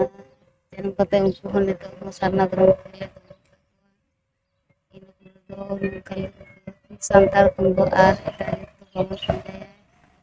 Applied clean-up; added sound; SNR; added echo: neural mask model RNNoise.